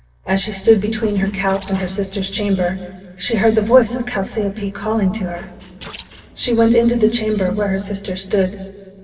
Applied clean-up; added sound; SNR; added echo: neural separator model SepFormer DNS4.